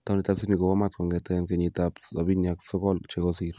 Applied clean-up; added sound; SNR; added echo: none; none; none; none.